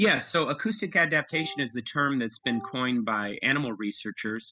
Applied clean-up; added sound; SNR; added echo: classical method spectral subtraction.